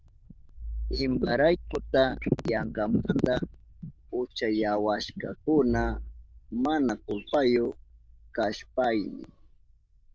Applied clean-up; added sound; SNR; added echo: neural diffusion model UNIVERSE++.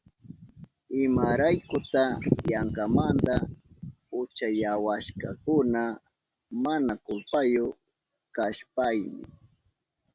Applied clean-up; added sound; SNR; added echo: none; none; none; none.